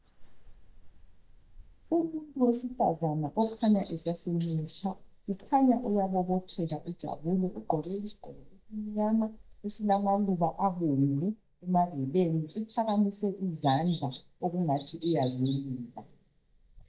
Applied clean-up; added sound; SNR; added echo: neural mask model DeepFilterNet 3.